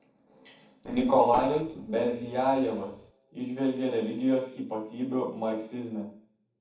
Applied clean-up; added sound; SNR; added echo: neural separator model SepFormer DNS4.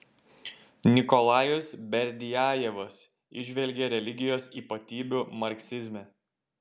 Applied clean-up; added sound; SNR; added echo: none; none; none; none.